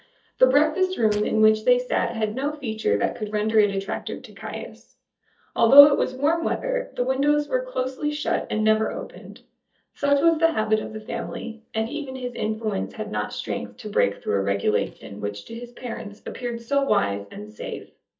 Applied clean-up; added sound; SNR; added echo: neural mask model DeepFilterNet 3.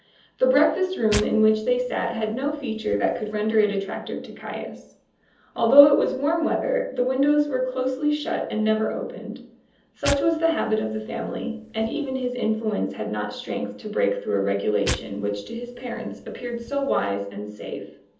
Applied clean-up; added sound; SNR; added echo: none; Tearing; 12 dB; reverberation time 0.7 s.